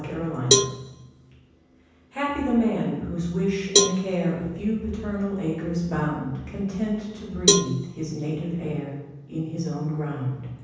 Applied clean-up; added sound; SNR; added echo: none; Cowbell; 1 dB; reverberation time 1.1 s.